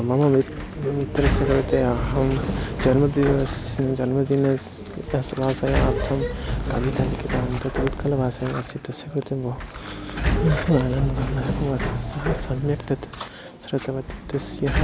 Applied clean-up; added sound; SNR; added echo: none; Sliding door; 4 dB; none.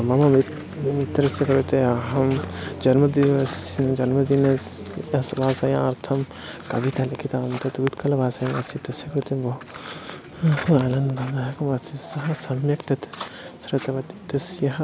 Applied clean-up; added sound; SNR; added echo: none; none; none; none.